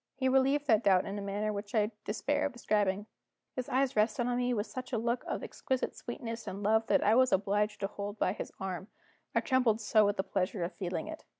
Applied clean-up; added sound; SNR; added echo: none; none; none; none.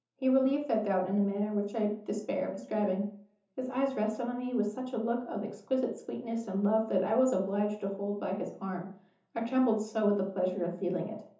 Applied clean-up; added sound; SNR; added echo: none; none; none; reverberation time 0.6 s.